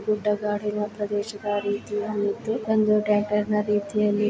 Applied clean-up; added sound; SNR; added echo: none; none; none; none.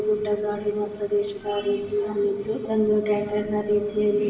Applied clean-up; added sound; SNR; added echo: none; none; none; reverberation time 0.8 s.